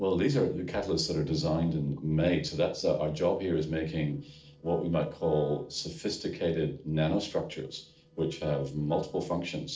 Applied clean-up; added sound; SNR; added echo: neural separator model SepFormer DNS4.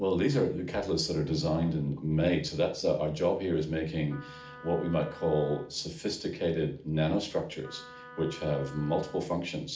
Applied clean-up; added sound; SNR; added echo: none; Wind instrument, woodwind instrument; 19 dB; reverberation time 0.4 s.